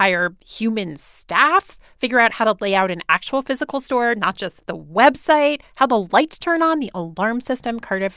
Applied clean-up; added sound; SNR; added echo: none; none; none; none.